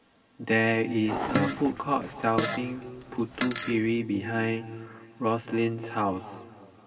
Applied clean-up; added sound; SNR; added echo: none; Fart; 5 dB; reverberation time 2.4 s.